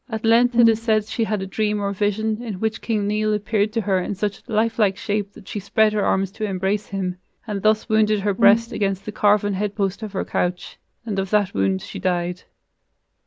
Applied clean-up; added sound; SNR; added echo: none; Brass instrument; 0 dB; none.